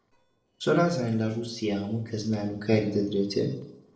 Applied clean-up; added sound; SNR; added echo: neural separator model SepFormer DNS4.